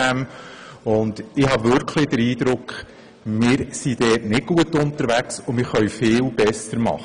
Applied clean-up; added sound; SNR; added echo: none; none; none; none.